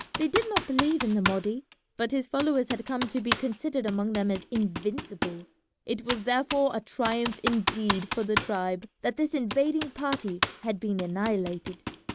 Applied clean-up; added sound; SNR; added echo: none; Computer keyboard; 6 dB; none.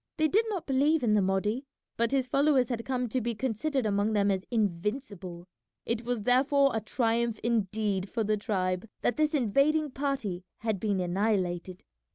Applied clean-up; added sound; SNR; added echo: none; none; none; none.